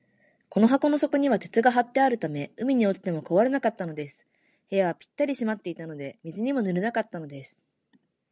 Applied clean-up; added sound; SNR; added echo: none; none; none; none.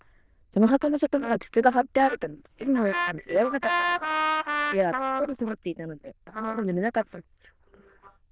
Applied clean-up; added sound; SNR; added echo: neural diffusion model UNIVERSE++.